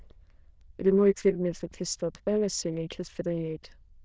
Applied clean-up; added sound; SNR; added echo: neural diffusion model UNIVERSE++.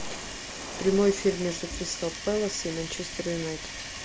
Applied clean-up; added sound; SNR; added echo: none; Sink (filling or washing) / Water tap, faucet + Crackle; 11 dB; none.